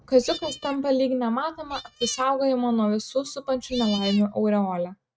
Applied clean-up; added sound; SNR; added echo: neural mask model RNNoise.